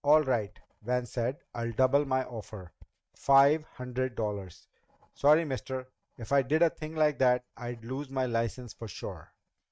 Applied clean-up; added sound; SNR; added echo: neural mask model RNNoise.